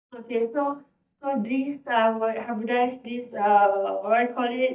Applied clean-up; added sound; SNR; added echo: neural mask model DeepFilterNet 3.